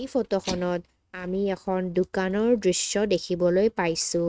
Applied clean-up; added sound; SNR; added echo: neural mask model RNNoise.